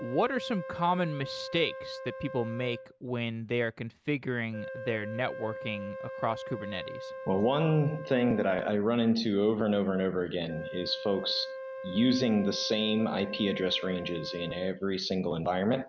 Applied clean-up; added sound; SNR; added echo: none; Wind instrument, woodwind instrument; 12 dB; none.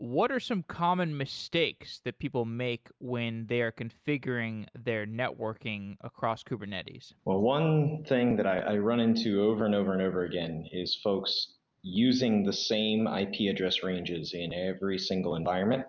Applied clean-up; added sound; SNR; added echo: none; none; none; none.